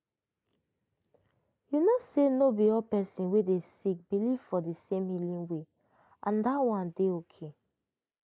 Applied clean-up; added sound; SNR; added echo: neural mask model Resemble Enhance denoiser.